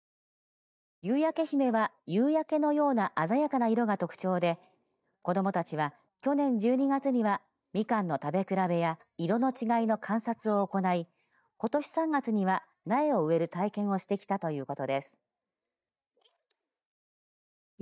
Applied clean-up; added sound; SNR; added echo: neural mask model DeepFilterNet 3.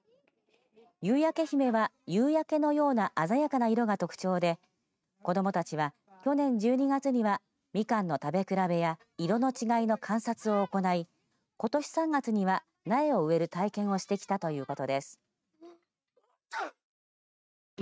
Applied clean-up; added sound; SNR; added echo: neural mask model RNNoise.